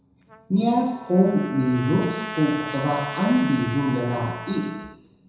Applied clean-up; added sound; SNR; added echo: none; Trumpet; 12 dB; reverberation time 1.0 s.